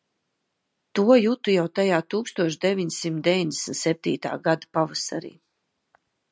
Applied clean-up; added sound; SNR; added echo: none; none; none; none.